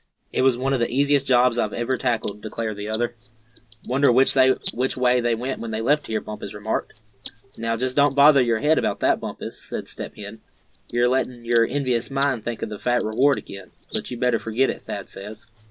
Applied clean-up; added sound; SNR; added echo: none; Bird; 10 dB; none.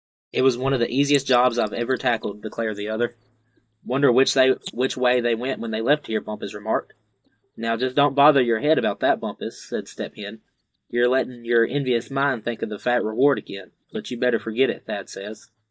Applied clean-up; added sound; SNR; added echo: neural mask model DeepFilterNet 3.